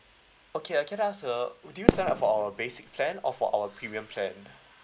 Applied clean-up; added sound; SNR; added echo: none; Fireworks; 0 dB; none.